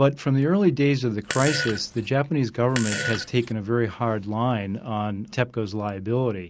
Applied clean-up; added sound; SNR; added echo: none; Fart; 7 dB; none.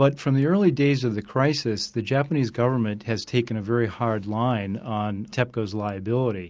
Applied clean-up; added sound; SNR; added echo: none; none; none; none.